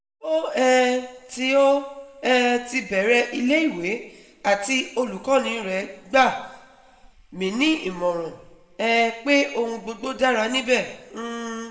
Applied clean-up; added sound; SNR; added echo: none; none; none; reverberation time 1.0 s.